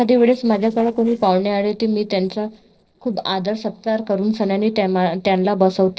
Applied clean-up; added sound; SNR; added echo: neural separator model SepFormer DNS4.